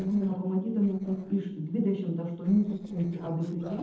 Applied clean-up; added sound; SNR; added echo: neural separator model SepFormer DNS4.